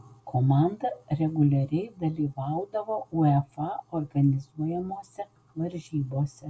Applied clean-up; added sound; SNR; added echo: none; none; none; none.